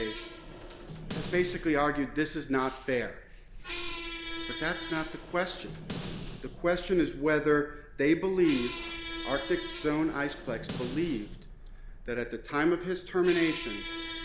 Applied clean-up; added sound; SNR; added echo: none; Squeak; 11 dB; none.